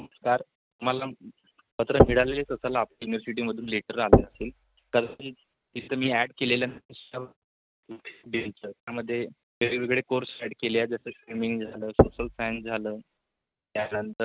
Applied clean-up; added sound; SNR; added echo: neural mask model RNNoise.